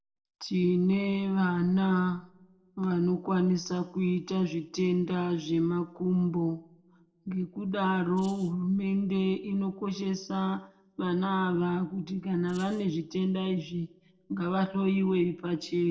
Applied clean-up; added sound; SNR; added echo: neural separator model SepFormer DNS4.